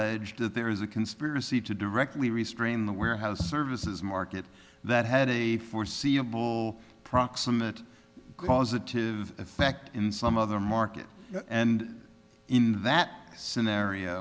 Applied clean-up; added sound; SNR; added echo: none; none; none; none.